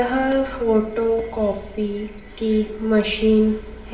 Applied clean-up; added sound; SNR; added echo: none; none; none; reverberation time 0.8 s.